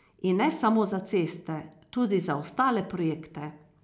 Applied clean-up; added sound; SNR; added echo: none; none; none; none.